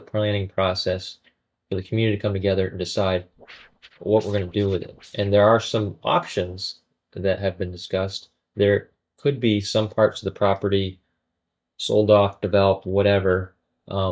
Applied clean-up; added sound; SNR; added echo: neural mask model DeepFilterNet 3.